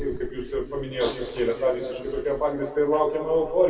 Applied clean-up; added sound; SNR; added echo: none; Thump, thud; 19 dB; reverberation time 2.2 s.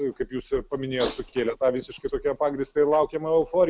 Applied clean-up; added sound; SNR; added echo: none; none; none; none.